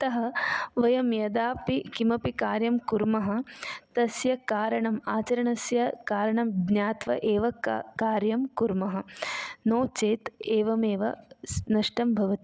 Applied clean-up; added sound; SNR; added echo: none; none; none; none.